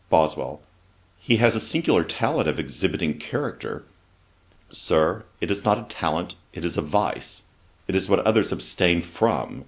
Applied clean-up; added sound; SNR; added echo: none; none; none; none.